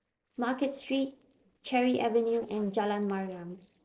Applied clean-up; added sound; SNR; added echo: neural separator model SepFormer DNS4.